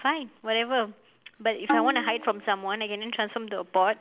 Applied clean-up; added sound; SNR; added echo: none; Tabla; 4 dB; none.